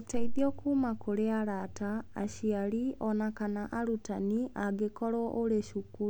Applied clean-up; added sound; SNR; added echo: none; none; none; none.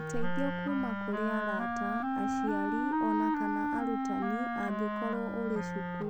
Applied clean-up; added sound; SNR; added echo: none; Wind instrument, woodwind instrument; -2 dB; none.